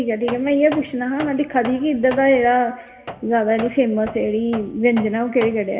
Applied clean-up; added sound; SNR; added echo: none; Tools; 16 dB; reverberation time 1.3 s.